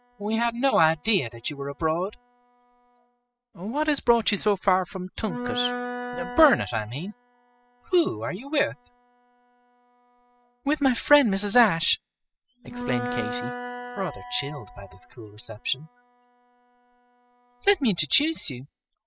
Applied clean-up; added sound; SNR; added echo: classical method spectral subtraction.